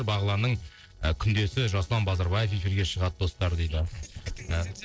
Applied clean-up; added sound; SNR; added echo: neural separator model SepFormer DNS4.